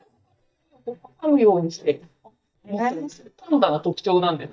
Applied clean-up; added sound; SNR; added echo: neural mask model DeepFilterNet 3.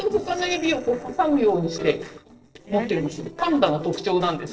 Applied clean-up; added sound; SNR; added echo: neural separator model SepFormer DNS4.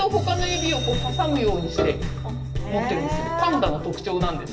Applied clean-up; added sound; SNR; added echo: none; Piano; 10 dB; reverberation time 0.7 s.